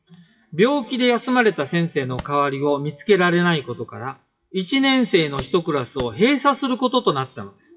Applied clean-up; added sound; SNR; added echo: classical method WPE with log-MMSE.